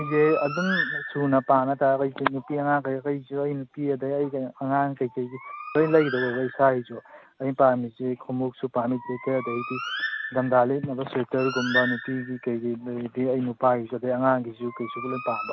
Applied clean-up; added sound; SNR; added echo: none; Bird; 10 dB; none.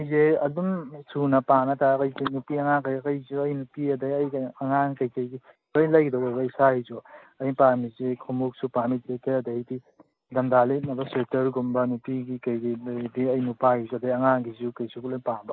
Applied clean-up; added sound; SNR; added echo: neural mask model Resemble Enhance denoiser.